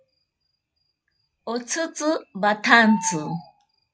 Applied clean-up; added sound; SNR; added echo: classical method log-MMSE.